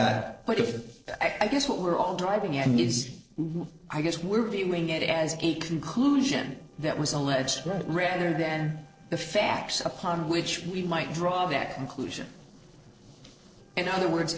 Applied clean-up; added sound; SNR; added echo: neural separator model SepFormer DNS4.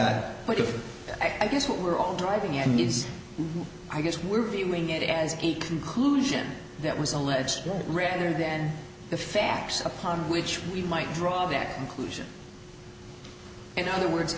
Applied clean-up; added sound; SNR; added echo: none; none; none; none.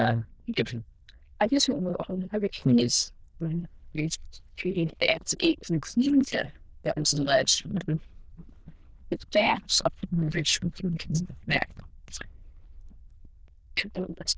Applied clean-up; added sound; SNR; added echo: neural diffusion model UNIVERSE++.